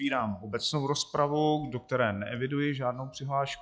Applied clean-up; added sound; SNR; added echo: classical method log-MMSE.